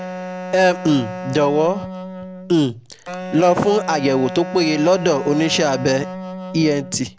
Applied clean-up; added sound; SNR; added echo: none; Wind instrument, woodwind instrument; 10 dB; none.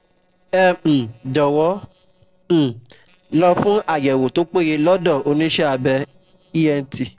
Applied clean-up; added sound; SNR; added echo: neural separator model SepFormer DNS4.